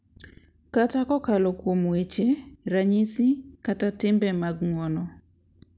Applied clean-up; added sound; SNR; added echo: none; none; none; none.